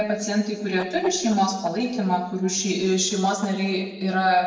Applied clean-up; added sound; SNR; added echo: neural separator model SepFormer DNS4.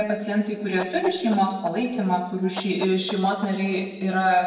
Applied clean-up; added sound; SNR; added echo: none; Chicken, rooster; 17 dB; reverberation time 1.1 s.